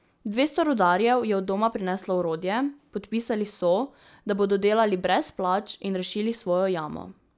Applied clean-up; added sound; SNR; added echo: none; none; none; none.